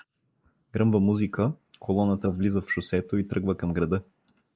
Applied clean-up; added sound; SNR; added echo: neural mask model Resemble Enhance denoiser.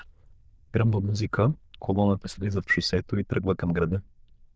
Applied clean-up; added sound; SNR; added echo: neural diffusion model UNIVERSE++.